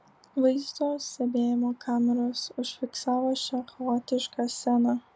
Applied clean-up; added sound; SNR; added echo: none; none; none; none.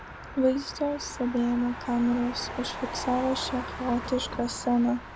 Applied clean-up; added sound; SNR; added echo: none; Motor vehicle (road); 10 dB; none.